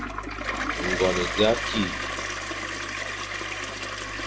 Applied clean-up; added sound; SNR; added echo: none; Toilet flush; 1 dB; reverberation time 0.4 s.